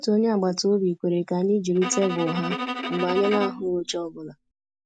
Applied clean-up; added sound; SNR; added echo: none; Bowed string instrument; 7 dB; none.